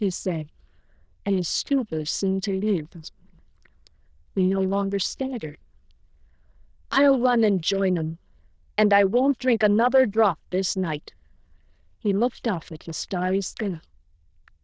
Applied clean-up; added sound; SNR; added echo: neural diffusion model UNIVERSE++.